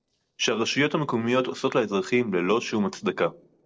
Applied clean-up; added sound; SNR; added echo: neural separator model SepFormer DNS4.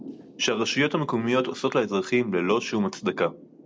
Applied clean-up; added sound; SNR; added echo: none; Thunder / Rain; 20 dB; none.